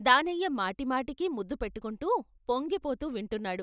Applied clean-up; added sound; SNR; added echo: none; none; none; none.